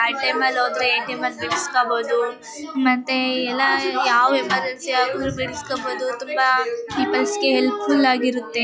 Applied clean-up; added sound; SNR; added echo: classical method log-MMSE.